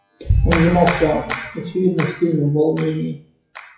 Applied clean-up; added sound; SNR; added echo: classical method WPE with log-MMSE.